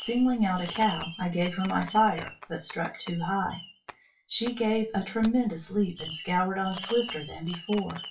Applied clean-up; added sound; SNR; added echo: classical method WPE with log-MMSE.